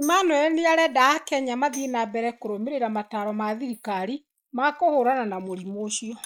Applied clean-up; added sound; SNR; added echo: neural mask model Resemble Enhance denoiser.